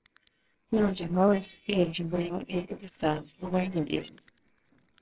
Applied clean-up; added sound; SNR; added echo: neural separator model SepFormer WHAMR!.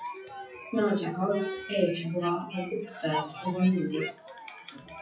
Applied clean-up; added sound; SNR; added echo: classical method WPE with log-MMSE.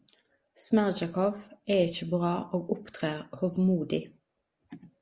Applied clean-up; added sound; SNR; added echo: none; none; none; none.